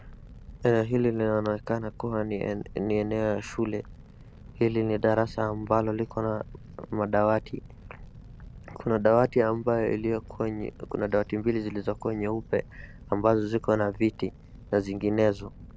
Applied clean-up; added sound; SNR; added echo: none; Fire; 18 dB; none.